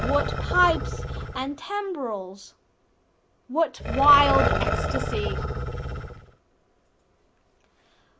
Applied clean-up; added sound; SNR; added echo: none; Growling; 3 dB; none.